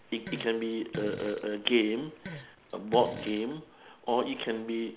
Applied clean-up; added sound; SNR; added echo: none; Fart; 14 dB; none.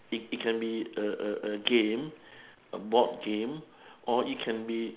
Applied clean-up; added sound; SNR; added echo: none; none; none; none.